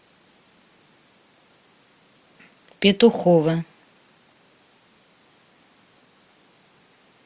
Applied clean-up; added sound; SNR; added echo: none; none; none; none.